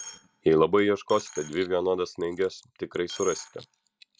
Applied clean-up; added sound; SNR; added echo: none; Coin (dropping); 18 dB; none.